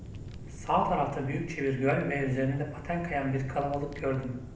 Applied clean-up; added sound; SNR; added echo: none; Fire; 13 dB; reverberation time 0.7 s.